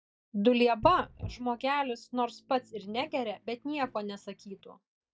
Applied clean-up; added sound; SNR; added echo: neural mask model DeepFilterNet 3.